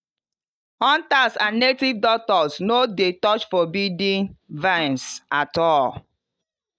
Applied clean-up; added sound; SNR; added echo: neural mask model DeepFilterNet 3.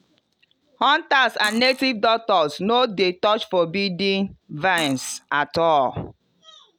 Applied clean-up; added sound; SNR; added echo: none; Cutlery, silverware; 18 dB; none.